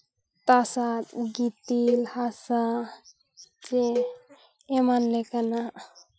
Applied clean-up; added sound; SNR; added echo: classical method Wiener filter.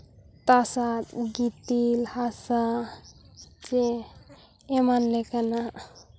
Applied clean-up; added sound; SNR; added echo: none; none; none; none.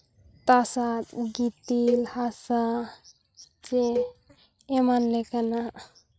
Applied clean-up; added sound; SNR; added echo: neural mask model RNNoise.